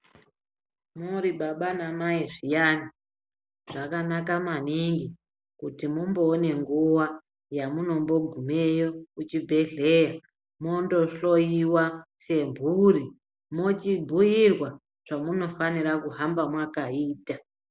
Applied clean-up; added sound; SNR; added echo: none; none; none; none.